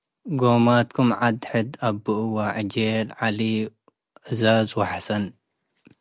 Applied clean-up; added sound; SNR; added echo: none; none; none; none.